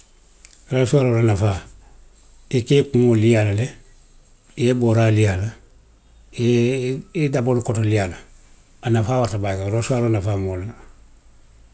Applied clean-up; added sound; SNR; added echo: none; none; none; none.